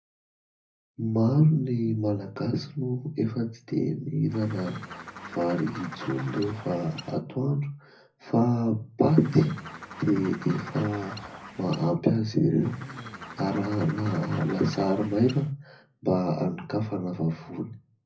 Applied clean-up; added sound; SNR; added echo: none; Bird; 14 dB; reverberation time 0.4 s.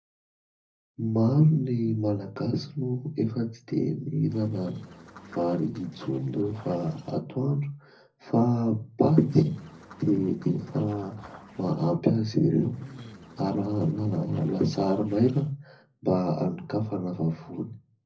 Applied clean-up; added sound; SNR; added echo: neural separator model SepFormer DNS4.